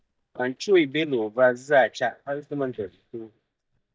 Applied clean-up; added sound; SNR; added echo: neural mask model DeepFilterNet 3.